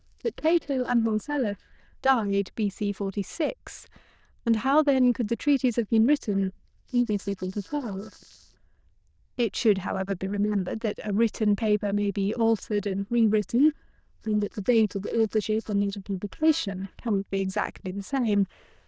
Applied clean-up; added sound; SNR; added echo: neural diffusion model UNIVERSE++.